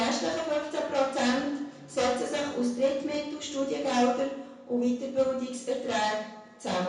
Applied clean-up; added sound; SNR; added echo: none; none; none; reverberation time 0.7 s.